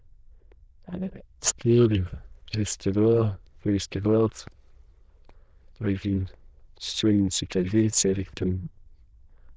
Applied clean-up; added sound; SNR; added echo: neural diffusion model UNIVERSE++.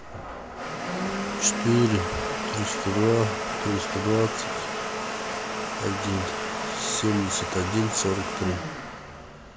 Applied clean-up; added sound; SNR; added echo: none; Domestic sounds, home sounds; 3 dB; none.